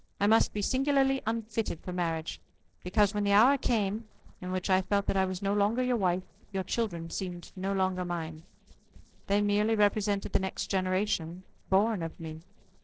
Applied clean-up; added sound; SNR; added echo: neural separator model SepFormer DNS4.